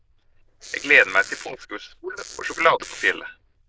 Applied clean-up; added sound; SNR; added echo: neural diffusion model UNIVERSE++.